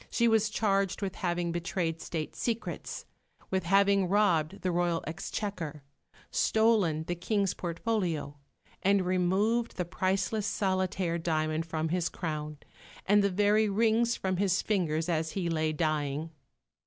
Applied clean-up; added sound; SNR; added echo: none; none; none; none.